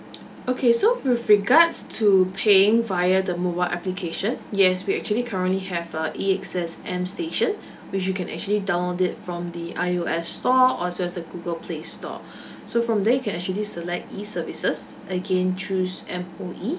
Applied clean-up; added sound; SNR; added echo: none; none; none; none.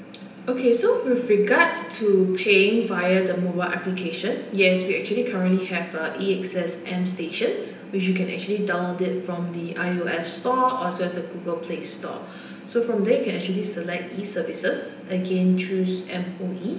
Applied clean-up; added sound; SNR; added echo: none; none; none; reverberation time 0.9 s.